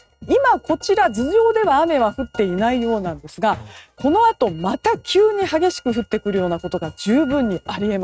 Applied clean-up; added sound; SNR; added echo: neural mask model RNNoise.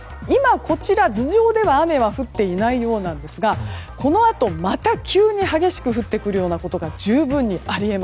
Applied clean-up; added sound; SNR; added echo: none; none; none; none.